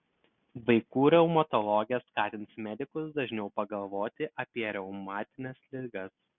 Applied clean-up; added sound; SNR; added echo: none; none; none; none.